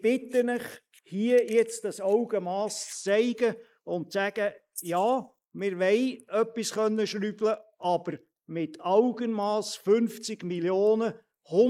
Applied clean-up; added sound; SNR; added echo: neural mask model Resemble Enhance denoiser.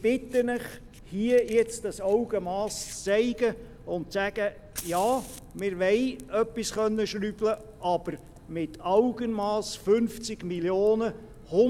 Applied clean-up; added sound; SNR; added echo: none; Boat, Water vehicle + Fire; 20 dB; none.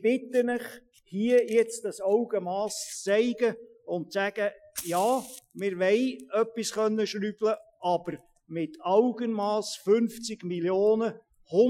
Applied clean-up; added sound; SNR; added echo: classical method Wiener filter.